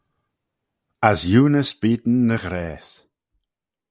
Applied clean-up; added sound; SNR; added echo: none; none; none; none.